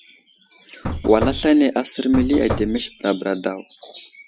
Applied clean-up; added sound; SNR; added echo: none; Knock / Wood; 7 dB; none.